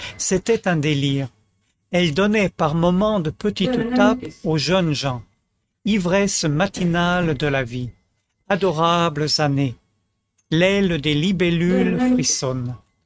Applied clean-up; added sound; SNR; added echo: neural mask model RNNoise.